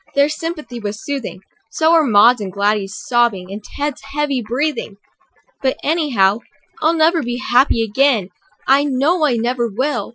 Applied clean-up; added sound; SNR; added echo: classical method Wiener filter.